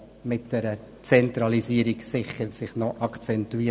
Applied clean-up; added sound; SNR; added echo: none; none; none; none.